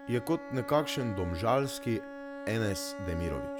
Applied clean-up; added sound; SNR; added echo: none; Bowed string instrument; 9 dB; none.